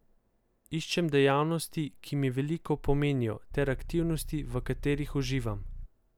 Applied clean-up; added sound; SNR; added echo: none; Idling / Car; 8 dB; none.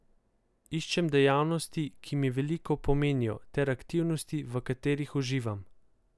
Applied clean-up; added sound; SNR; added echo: none; none; none; none.